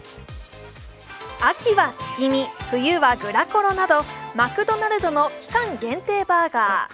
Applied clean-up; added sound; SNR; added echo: none; none; none; none.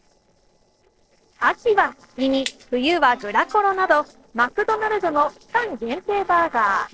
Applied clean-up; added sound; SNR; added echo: neural separator model SepFormer DNS4.